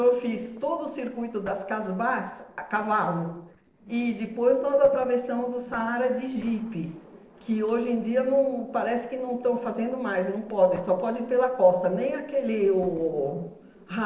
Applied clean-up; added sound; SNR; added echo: neural separator model SepFormer DNS4.